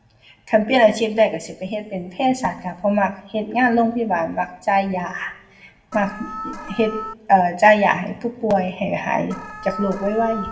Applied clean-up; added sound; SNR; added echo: none; Alarm; 12 dB; reverberation time 0.7 s.